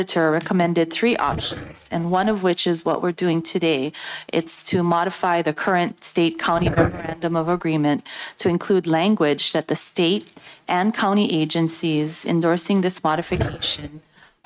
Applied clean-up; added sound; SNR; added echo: neural mask model RNNoise.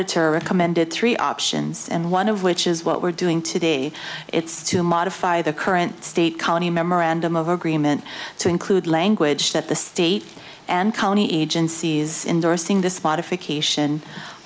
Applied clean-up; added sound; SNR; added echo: none; none; none; none.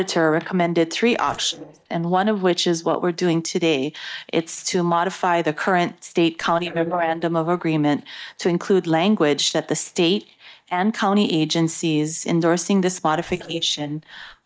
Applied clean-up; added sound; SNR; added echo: neural mask model DeepFilterNet 3.